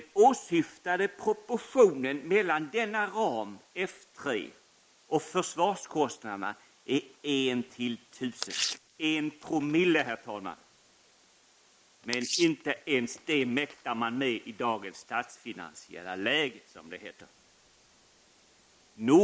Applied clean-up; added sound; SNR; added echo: neural mask model Resemble Enhance denoiser.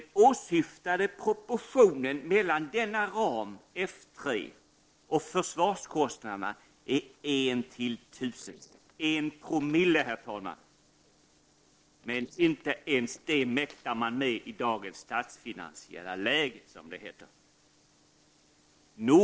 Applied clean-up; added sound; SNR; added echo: neural separator model SepFormer DNS4.